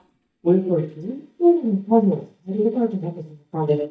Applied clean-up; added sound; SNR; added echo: neural mask model DeepFilterNet 3.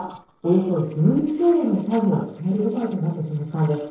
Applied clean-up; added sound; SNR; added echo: neural separator model SepFormer DNS4.